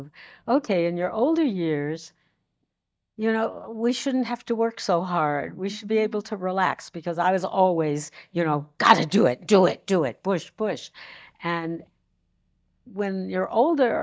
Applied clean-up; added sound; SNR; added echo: neural mask model DeepFilterNet 3.